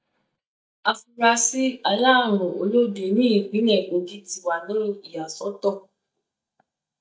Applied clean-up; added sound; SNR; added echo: neural mask model DeepFilterNet 3.